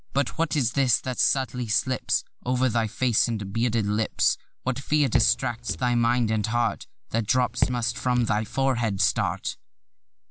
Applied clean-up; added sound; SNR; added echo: neural separator model SepFormer DNS4.